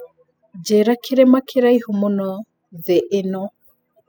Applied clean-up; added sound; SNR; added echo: classical method spectral subtraction.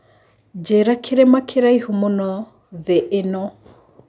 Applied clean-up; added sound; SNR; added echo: none; none; none; none.